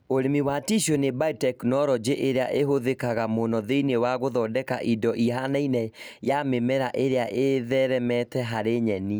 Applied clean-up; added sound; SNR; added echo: none; none; none; none.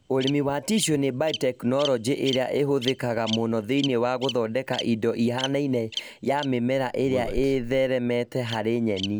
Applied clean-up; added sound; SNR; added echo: none; Bird vocalization, bird call, bird song; 13 dB; none.